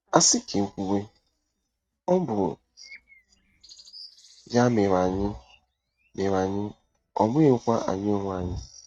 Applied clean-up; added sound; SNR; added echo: neural mask model RNNoise.